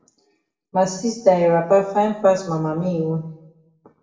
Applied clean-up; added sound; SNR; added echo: none; none; none; reverberation time 0.6 s.